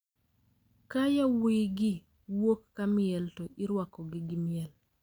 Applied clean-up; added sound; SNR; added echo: none; none; none; none.